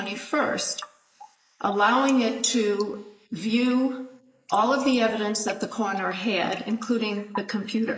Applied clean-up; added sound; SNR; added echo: neural mask model Resemble Enhance denoiser.